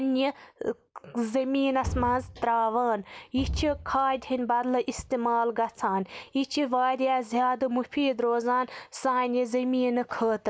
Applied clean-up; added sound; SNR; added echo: none; none; none; none.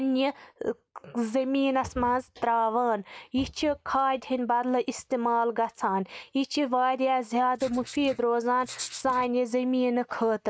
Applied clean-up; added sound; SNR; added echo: neural mask model RNNoise.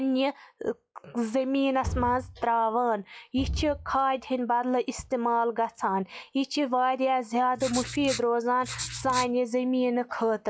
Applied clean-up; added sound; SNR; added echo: classical method log-MMSE.